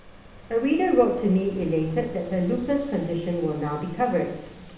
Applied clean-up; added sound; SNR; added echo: none; Ocean; 19 dB; reverberation time 0.8 s.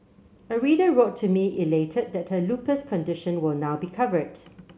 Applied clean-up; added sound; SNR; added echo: none; none; none; none.